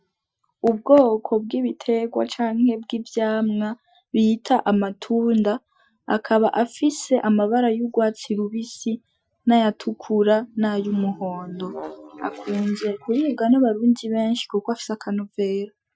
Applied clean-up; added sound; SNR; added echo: classical method Wiener filter.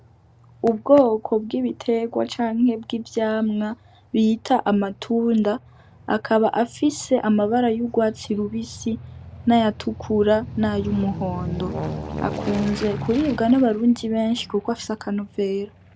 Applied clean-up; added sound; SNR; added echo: none; Aircraft; 14 dB; none.